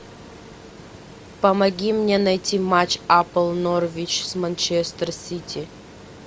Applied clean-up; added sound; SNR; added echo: none; none; none; none.